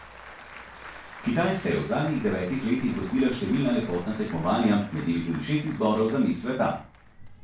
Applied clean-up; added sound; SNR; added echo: none; Applause / Crowd; 17 dB; reverberation time 0.4 s.